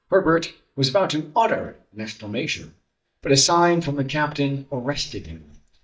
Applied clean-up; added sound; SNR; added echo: neural mask model DeepFilterNet 3.